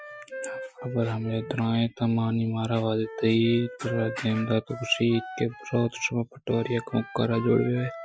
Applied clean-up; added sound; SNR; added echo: classical method Wiener filter.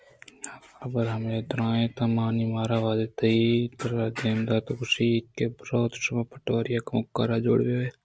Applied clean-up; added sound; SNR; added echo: none; none; none; none.